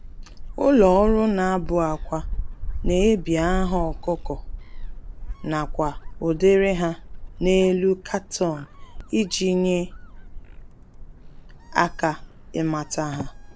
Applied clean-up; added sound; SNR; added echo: none; Gull, seagull; 8 dB; none.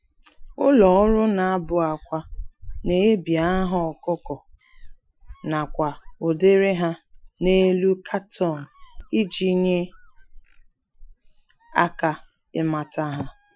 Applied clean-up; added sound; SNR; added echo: classical method Wiener filter.